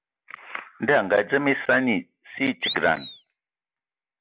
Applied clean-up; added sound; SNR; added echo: none; Animal; -2 dB; none.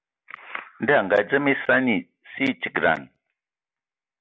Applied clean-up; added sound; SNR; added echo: none; none; none; none.